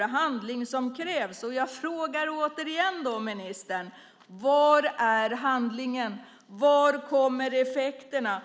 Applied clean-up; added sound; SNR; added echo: none; none; none; none.